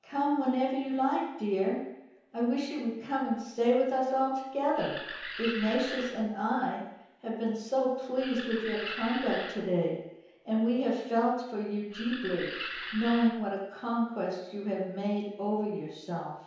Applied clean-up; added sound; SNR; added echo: none; Animal; 9 dB; reverberation time 0.9 s.